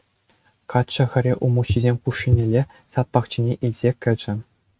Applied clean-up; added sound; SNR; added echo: neural mask model RNNoise.